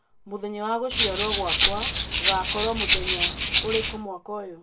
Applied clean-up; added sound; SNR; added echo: none; Rattle (instrument); -5 dB; reverberation time 0.2 s.